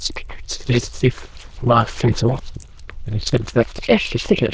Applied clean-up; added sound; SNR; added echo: neural diffusion model UNIVERSE++.